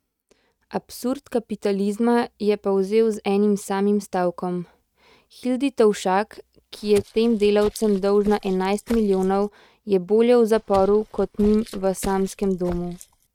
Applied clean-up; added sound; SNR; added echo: neural mask model RNNoise.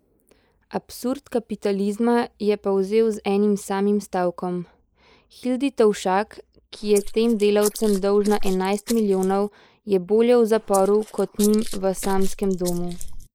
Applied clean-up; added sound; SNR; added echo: neural mask model Resemble Enhance denoiser.